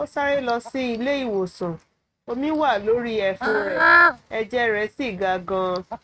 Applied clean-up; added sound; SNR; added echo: neural mask model RNNoise.